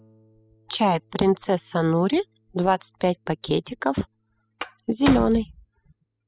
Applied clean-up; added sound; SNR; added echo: classical method spectral subtraction.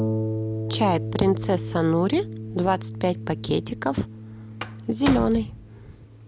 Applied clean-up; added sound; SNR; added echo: none; Slam + Harp; 5 dB; none.